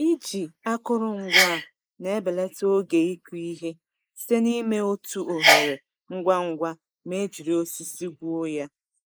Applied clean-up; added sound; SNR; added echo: neural mask model Resemble Enhance denoiser.